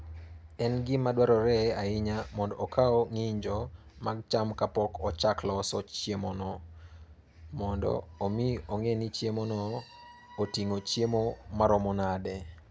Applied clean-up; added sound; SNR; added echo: none; none; none; none.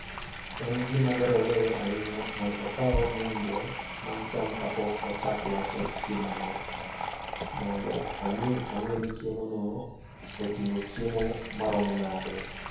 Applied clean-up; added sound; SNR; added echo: none; Sink (filling or washing) / Water tap, faucet; 5 dB; reverberation time 1.8 s.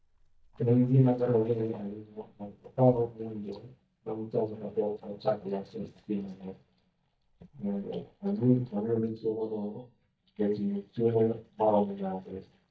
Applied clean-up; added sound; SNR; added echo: neural mask model DeepFilterNet 3.